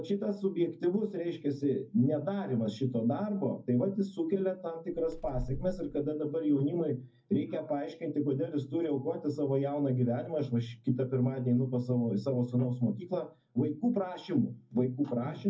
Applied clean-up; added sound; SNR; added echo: none; Bird; 9 dB; reverberation time 0.4 s.